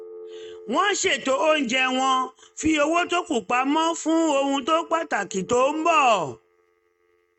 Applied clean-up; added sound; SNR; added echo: neural mask model RNNoise.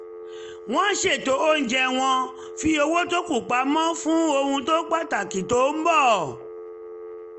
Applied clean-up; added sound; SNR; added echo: none; Telephone; 15 dB; none.